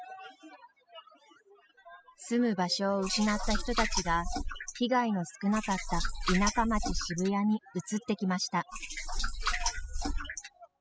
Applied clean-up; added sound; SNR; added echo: classical method spectral subtraction.